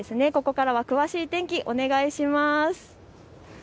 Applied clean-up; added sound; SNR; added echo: none; none; none; none.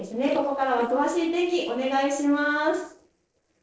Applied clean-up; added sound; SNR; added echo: neural separator model SepFormer DNS4.